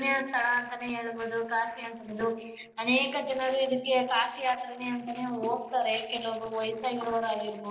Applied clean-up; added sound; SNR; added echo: neural separator model SepFormer DNS4.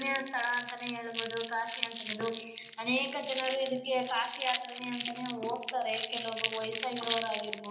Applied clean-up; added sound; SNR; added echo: none; Crumpling, crinkling; -3 dB; reverberation time 0.9 s.